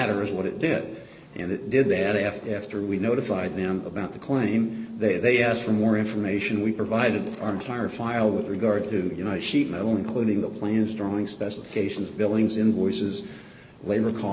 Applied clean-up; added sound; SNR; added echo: none; none; none; none.